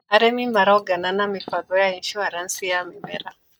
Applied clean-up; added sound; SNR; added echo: neural mask model DeepFilterNet 3.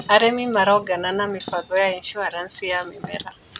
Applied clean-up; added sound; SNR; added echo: none; Cutlery, silverware; 13 dB; none.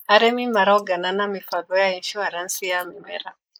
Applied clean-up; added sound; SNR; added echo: neural mask model Resemble Enhance denoiser.